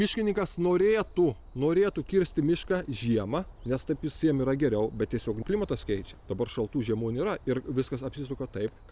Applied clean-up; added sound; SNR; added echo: none; none; none; none.